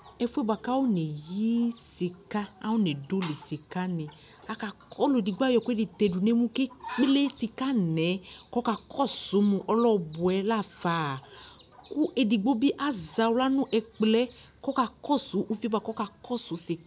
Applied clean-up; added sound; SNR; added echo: none; none; none; none.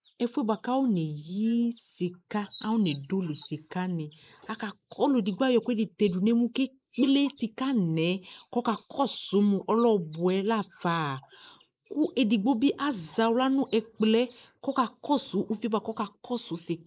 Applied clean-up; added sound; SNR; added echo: neural mask model Resemble Enhance denoiser.